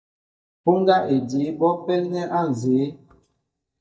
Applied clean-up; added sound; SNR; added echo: neural mask model DeepFilterNet 3.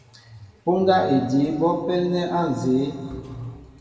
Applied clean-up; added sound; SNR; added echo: none; Growling; 20 dB; reverberation time 1.9 s.